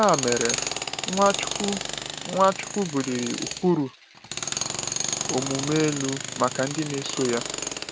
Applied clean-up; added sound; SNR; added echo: none; Tools; 4 dB; none.